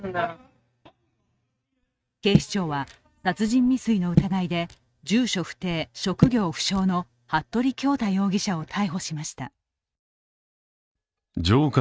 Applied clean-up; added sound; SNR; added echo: neural mask model RNNoise.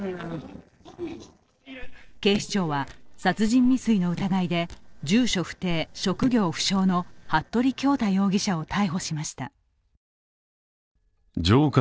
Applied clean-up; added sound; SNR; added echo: neural separator model SepFormer DNS4.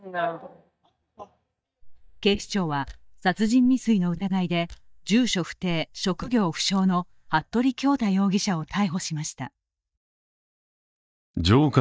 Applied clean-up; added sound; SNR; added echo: neural mask model DeepFilterNet 3.